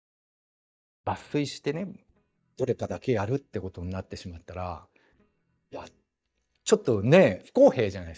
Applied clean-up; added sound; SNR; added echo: neural mask model DeepFilterNet 3.